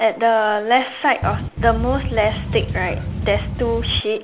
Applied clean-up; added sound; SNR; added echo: none; Boat, Water vehicle; 4 dB; none.